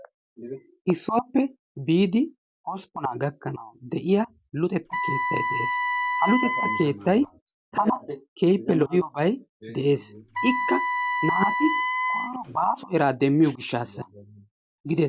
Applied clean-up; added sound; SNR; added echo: none; Wind instrument, woodwind instrument; 1 dB; none.